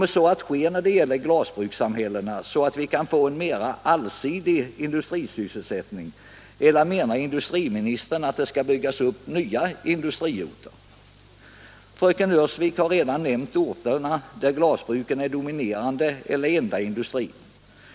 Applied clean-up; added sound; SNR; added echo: none; none; none; none.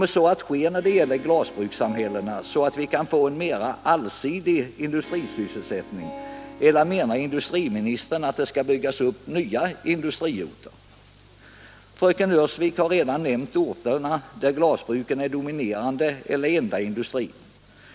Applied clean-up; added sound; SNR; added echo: none; Harp; 18 dB; none.